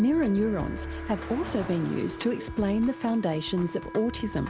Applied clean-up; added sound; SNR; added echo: none; Wind instrument, woodwind instrument + Car passing by; 13 dB; none.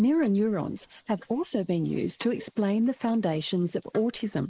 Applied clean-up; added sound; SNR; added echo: neural mask model Resemble Enhance denoiser.